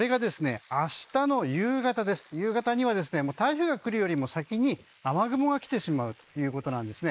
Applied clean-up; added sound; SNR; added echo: neural mask model Resemble Enhance denoiser.